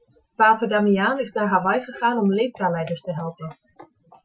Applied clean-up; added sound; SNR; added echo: classical method Wiener filter.